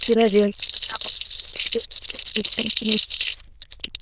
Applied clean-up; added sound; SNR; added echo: neural diffusion model UNIVERSE++.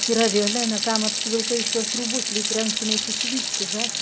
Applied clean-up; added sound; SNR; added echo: none; Sink (filling or washing) / Water tap, faucet; -1 dB; none.